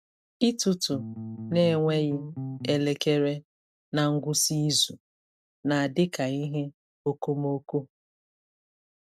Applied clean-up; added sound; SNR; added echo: none; Bass guitar; 9 dB; none.